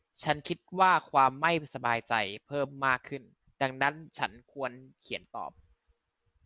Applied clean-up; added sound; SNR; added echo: none; none; none; none.